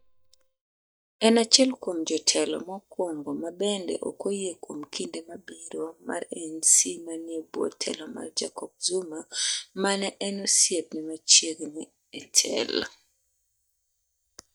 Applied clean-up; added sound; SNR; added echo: neural mask model DeepFilterNet 3.